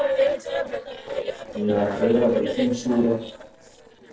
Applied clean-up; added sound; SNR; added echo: neural separator model SepFormer DNS4.